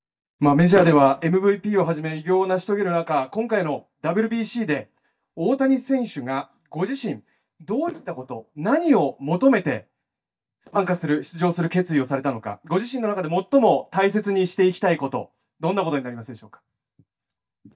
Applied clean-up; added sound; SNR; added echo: neural mask model DeepFilterNet 3.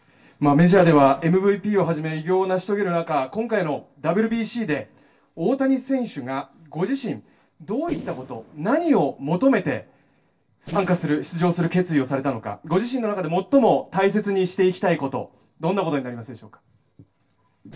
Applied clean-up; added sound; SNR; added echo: neural separator model SepFormer DNS4.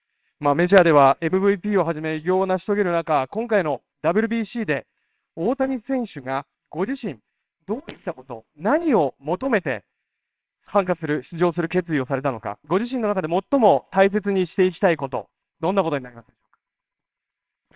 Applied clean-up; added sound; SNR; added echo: neural separator model SepFormer WHAMR!.